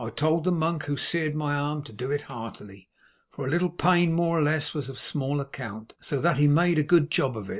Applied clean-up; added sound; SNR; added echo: none; none; none; none.